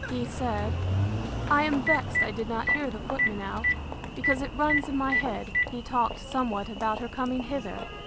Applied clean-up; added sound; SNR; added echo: none; Engine + Telephone; 0 dB; none.